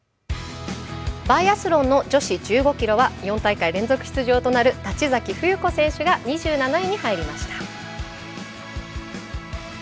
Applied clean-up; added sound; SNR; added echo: none; none; none; none.